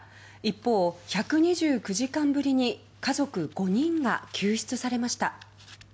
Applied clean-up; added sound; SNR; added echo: none; none; none; none.